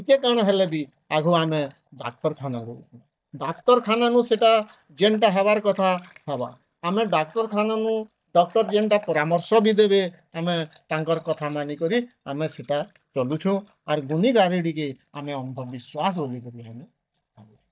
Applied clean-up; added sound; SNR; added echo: neural mask model DeepFilterNet 3.